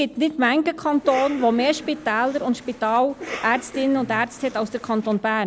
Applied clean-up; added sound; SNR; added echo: none; Cough; 16 dB; none.